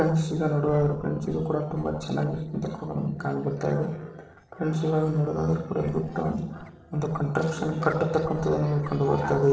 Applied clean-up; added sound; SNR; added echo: neural separator model SepFormer DNS4.